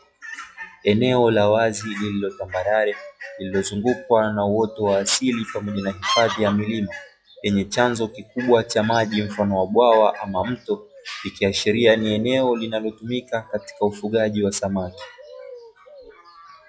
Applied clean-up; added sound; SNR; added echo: classical method log-MMSE.